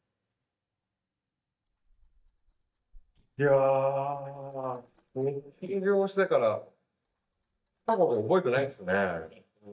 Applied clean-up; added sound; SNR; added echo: neural mask model DeepFilterNet 3.